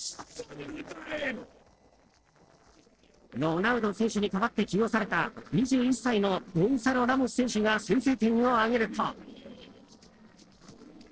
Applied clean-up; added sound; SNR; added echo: neural separator model SepFormer DNS4.